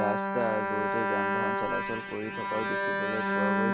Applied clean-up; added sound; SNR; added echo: none; Bowed string instrument; -4 dB; none.